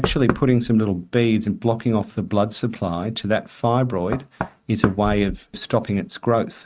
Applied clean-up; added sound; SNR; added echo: neural mask model RNNoise.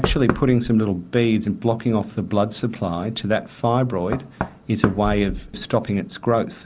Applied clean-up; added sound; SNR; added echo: none; Knock; 9 dB; none.